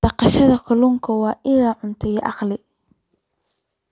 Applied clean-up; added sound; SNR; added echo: none; none; none; none.